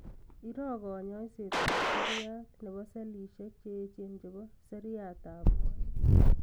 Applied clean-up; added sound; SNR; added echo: none; Gunshot, gunfire; 1 dB; none.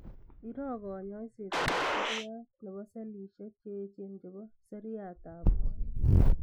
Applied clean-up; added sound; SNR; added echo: classical method Wiener filter.